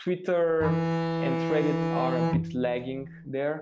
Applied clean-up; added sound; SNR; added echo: neural mask model RNNoise.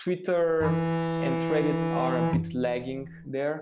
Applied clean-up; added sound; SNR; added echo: none; Bowed string instrument; 0 dB; none.